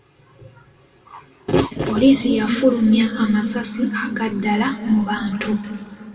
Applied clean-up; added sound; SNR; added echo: none; none; none; reverberation time 2.5 s.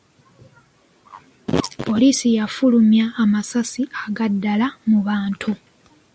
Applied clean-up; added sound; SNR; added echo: none; none; none; none.